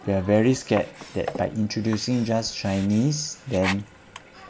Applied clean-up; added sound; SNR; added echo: none; Sink (filling or washing); 14 dB; none.